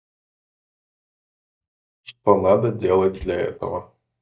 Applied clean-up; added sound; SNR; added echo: neural mask model DeepFilterNet 3.